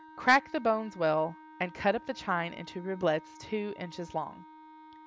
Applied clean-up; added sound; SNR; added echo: none; Wind instrument, woodwind instrument; 20 dB; none.